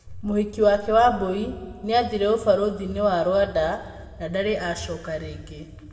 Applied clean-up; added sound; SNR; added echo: none; none; none; reverberation time 1.8 s.